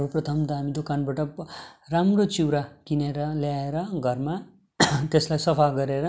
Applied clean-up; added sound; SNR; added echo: none; none; none; none.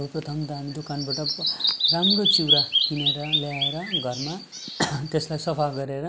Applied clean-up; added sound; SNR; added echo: none; Bird vocalization, bird call, bird song; -2 dB; none.